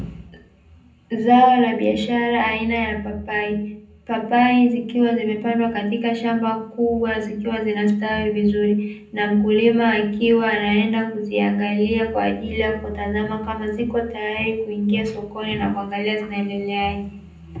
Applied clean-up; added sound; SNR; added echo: none; none; none; reverberation time 0.6 s.